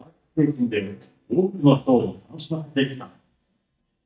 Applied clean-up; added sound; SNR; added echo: neural mask model DeepFilterNet 3.